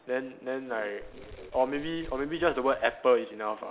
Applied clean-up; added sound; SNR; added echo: none; Keys jangling; 16 dB; none.